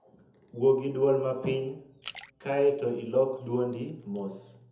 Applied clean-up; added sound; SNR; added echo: none; Splash, splatter; 18 dB; reverberation time 0.7 s.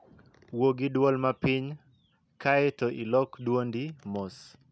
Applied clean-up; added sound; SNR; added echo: none; none; none; none.